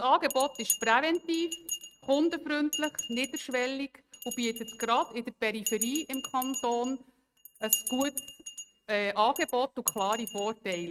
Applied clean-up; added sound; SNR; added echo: neural mask model RNNoise.